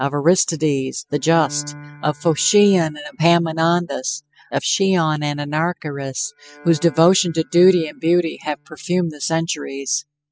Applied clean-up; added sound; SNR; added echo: classical method spectral subtraction.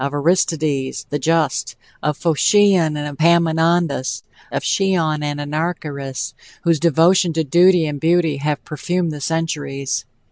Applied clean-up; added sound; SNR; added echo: none; none; none; none.